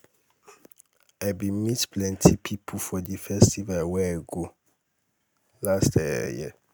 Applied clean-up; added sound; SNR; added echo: none; none; none; none.